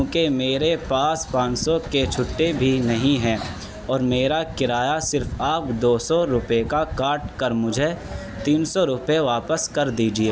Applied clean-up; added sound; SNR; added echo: none; none; none; none.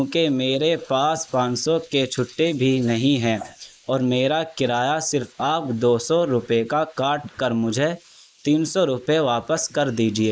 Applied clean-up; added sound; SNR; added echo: neural mask model Resemble Enhance denoiser.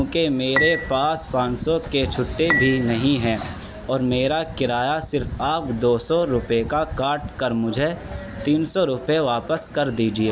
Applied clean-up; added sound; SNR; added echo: none; Dishes, pots, and pans / Chink, clink; 5 dB; none.